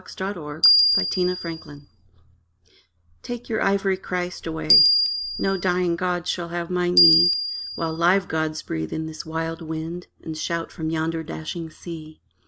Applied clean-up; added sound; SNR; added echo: none; Bell; -5 dB; none.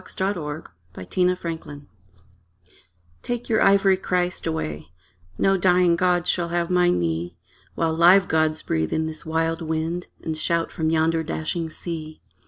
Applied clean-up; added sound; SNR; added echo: none; none; none; none.